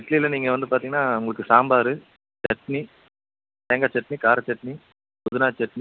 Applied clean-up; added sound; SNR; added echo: none; none; none; none.